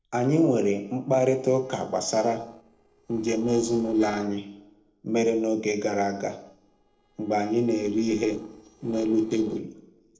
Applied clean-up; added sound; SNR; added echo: neural separator model SepFormer DNS4.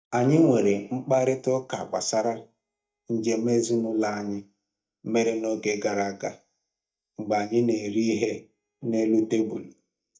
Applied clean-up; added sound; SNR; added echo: neural mask model DeepFilterNet 3.